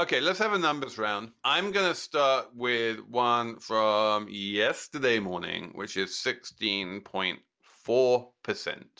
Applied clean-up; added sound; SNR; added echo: none; none; none; none.